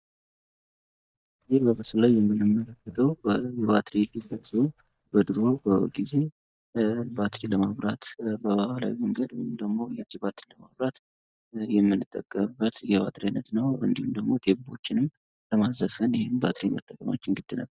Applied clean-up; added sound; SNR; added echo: neural mask model DeepFilterNet 3.